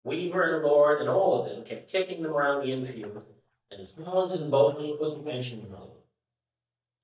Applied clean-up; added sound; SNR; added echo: neural mask model DeepFilterNet 3.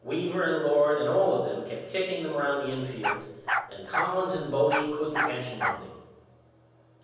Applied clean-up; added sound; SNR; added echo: none; Bark; 3 dB; reverberation time 1.1 s.